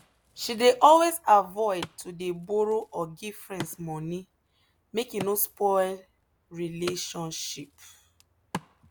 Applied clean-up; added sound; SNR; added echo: none; Wood; 18 dB; none.